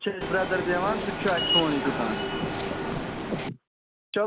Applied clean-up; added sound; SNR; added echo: none; Subway, metro, underground; -1 dB; none.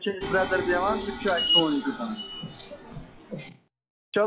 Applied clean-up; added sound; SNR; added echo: classical method log-MMSE.